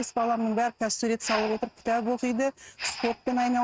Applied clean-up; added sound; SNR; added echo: neural mask model RNNoise.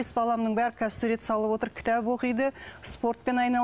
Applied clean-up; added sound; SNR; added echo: none; none; none; none.